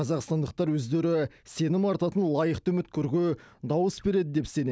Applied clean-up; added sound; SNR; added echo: none; none; none; none.